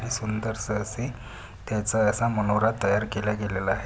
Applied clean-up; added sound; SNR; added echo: none; none; none; none.